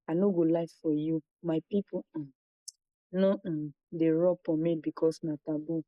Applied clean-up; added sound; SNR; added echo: neural mask model Resemble Enhance denoiser.